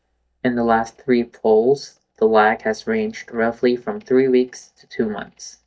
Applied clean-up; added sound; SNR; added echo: neural mask model DeepFilterNet 3.